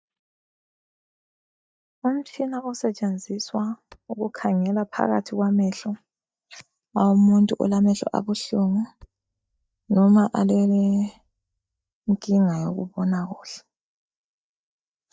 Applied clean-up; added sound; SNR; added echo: neural mask model DeepFilterNet 3.